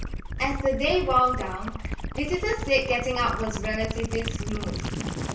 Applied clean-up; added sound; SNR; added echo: none; Gurgling / Liquid; 4 dB; reverberation time 0.3 s.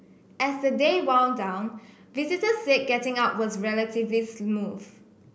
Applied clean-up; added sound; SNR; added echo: none; none; none; none.